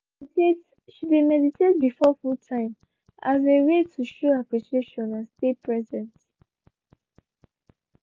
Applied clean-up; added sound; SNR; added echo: none; none; none; none.